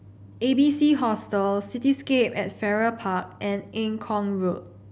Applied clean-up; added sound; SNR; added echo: none; none; none; none.